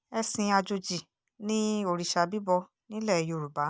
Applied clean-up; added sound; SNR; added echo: none; none; none; none.